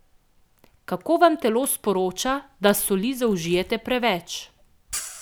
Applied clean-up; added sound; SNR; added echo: none; Camera; 19 dB; none.